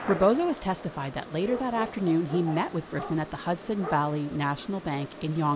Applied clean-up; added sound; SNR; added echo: none; Gunshot, gunfire; 12 dB; none.